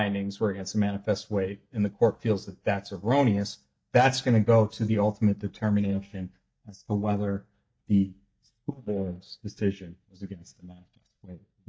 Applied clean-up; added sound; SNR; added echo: neural mask model DeepFilterNet 3.